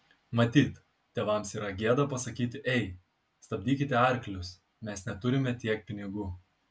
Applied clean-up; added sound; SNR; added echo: none; none; none; none.